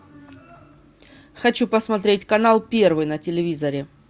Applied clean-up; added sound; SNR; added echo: none; none; none; none.